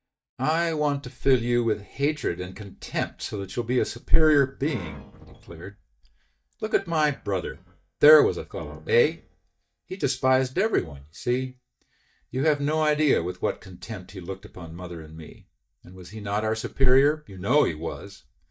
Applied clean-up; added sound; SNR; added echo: neural mask model DeepFilterNet 3.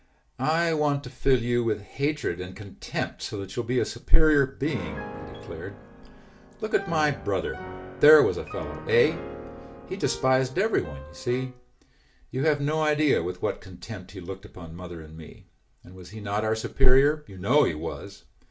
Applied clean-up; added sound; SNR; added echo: none; Piano; 19 dB; reverberation time 0.2 s.